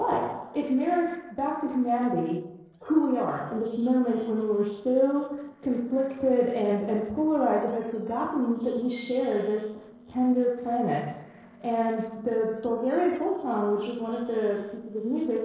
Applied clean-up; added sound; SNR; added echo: neural separator model SepFormer DNS4.